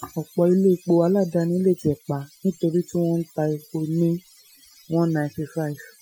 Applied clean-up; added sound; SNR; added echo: classical method Wiener filter.